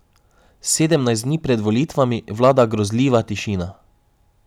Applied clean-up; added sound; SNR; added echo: none; none; none; none.